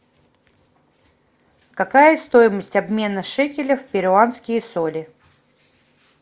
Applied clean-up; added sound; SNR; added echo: none; none; none; none.